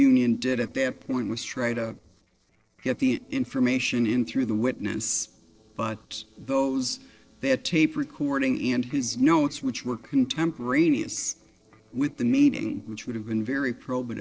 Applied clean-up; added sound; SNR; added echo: neural separator model SepFormer DNS4.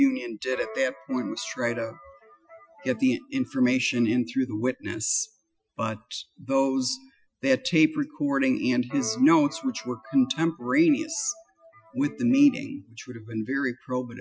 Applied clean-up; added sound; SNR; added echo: classical method Wiener filter.